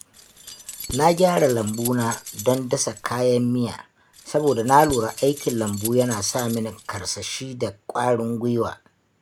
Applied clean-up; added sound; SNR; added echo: none; Keys jangling; 14 dB; none.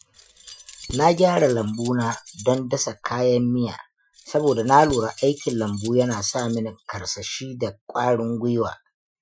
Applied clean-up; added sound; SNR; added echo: classical method Wiener filter.